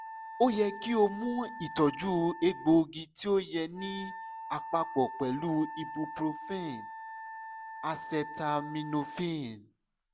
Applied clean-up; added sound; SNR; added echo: none; Wind instrument, woodwind instrument; 12 dB; none.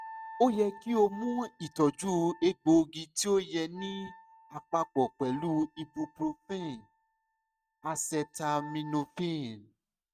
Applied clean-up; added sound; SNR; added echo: neural mask model RNNoise.